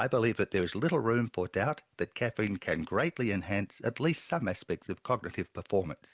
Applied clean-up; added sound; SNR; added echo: none; none; none; none.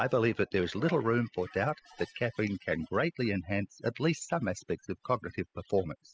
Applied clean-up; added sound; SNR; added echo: classical method spectral subtraction.